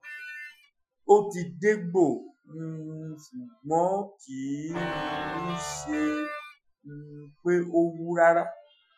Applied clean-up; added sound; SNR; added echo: classical method Wiener filter.